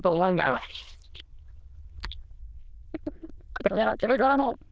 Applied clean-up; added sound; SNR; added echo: neural diffusion model UNIVERSE++.